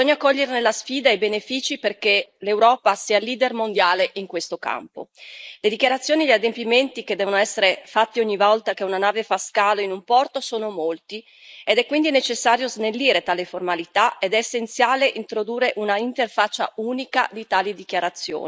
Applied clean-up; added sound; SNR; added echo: neural mask model Resemble Enhance denoiser.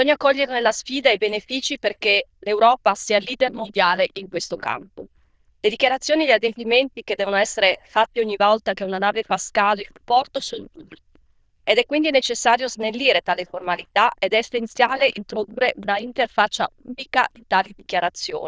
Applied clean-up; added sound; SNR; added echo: neural diffusion model UNIVERSE++.